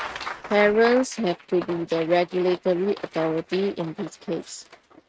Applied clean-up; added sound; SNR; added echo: neural mask model RNNoise.